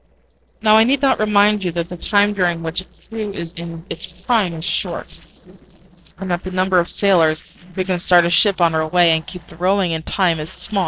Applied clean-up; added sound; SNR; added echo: neural separator model SepFormer DNS4.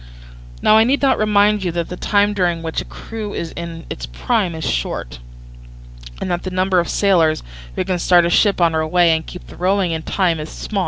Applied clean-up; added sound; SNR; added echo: none; none; none; none.